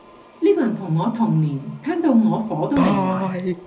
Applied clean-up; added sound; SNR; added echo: none; Toilet flush; 7 dB; reverberation time 0.4 s.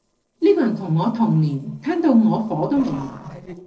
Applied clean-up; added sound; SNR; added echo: neural separator model SepFormer DNS4.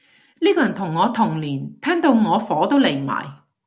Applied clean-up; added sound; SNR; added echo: none; none; none; none.